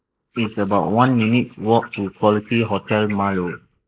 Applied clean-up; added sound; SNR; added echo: neural mask model Resemble Enhance denoiser.